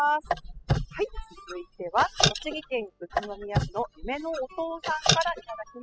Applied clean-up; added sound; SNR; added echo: classical method spectral subtraction.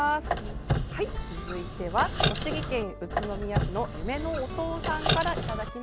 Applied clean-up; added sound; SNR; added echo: none; Squeak; -1 dB; none.